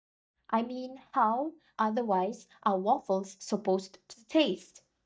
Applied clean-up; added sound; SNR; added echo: neural mask model DeepFilterNet 3.